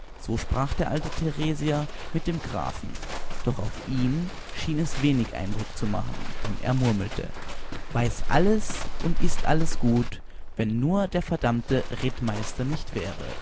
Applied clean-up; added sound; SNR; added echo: none; Livestock, farm animals, working animals; -1 dB; none.